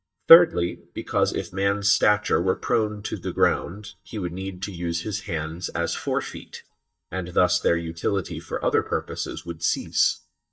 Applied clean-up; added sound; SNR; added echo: neural mask model DeepFilterNet 3.